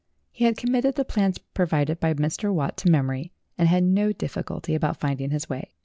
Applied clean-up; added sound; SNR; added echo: none; none; none; none.